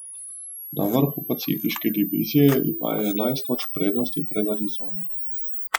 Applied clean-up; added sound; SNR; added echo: classical method Wiener filter.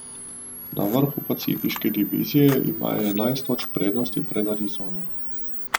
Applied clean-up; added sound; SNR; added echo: none; Camera; 6 dB; none.